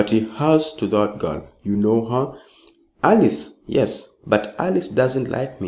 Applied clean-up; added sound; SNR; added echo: none; none; none; none.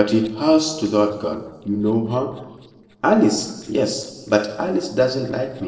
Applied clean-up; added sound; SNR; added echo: neural separator model SepFormer DNS4.